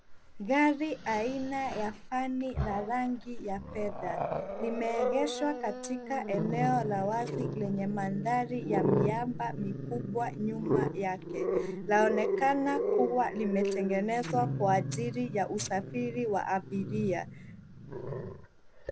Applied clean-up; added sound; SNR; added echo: none; Growling; 3 dB; none.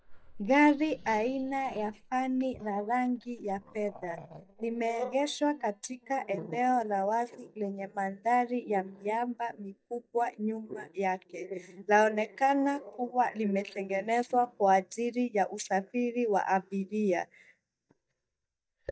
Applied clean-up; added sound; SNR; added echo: neural mask model DeepFilterNet 3.